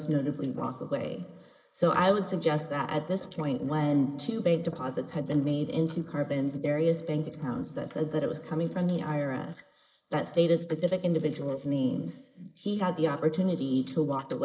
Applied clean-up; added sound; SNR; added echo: neural mask model Resemble Enhance denoiser.